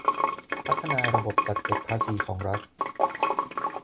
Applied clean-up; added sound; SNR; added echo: none; Sink (filling or washing) / Water; -5 dB; none.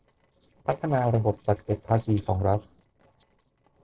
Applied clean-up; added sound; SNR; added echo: neural separator model SepFormer DNS4.